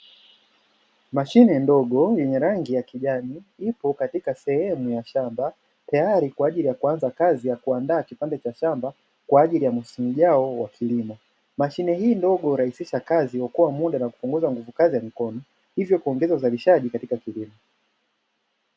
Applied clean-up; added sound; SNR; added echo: none; none; none; none.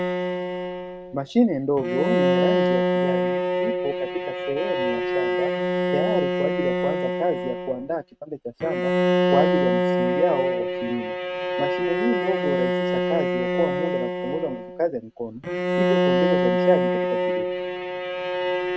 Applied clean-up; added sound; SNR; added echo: neural mask model RNNoise.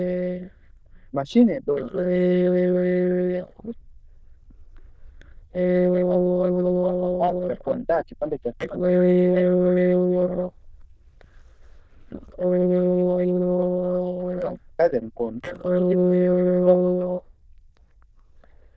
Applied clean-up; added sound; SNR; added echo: neural diffusion model UNIVERSE++.